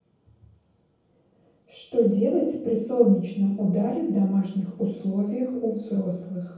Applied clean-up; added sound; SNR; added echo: none; none; none; reverberation time 0.9 s.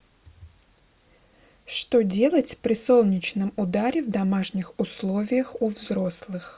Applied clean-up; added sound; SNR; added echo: none; none; none; none.